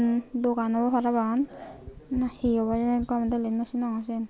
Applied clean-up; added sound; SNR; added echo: none; Tap; 17 dB; none.